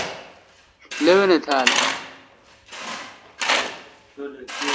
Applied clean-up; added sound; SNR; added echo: none; Tools; 3 dB; none.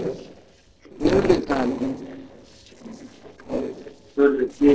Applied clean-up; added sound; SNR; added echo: neural separator model SepFormer DNS4.